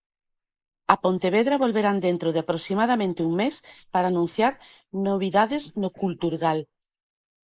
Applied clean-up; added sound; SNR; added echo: neural mask model Resemble Enhance denoiser.